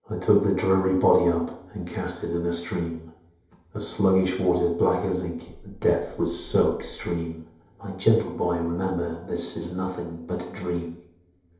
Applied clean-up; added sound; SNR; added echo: none; none; none; reverberation time 0.8 s.